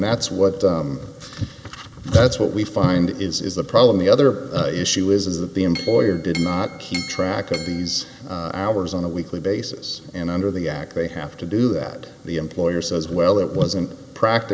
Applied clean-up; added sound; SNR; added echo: none; Chink, clink; 13 dB; none.